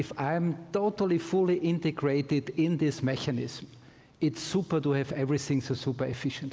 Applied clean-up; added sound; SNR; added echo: none; none; none; none.